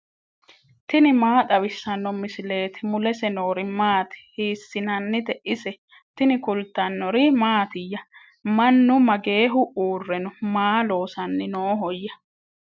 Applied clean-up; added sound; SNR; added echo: none; none; none; none.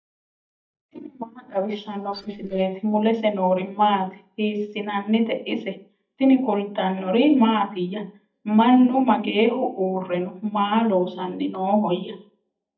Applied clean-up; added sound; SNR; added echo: neural mask model DeepFilterNet 3.